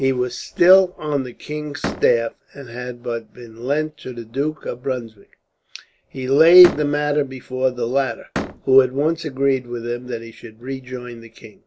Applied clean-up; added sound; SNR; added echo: none; Slam; 11 dB; none.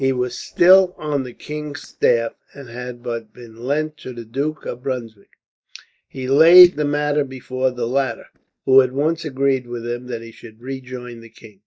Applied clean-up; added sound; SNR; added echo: neural mask model DeepFilterNet 3.